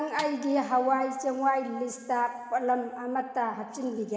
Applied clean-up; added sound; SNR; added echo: none; Snare drum; 19 dB; reverberation time 2.4 s.